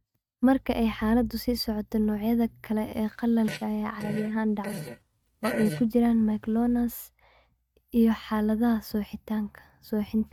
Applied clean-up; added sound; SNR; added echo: neural mask model RNNoise.